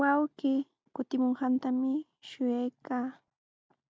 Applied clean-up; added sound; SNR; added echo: none; none; none; none.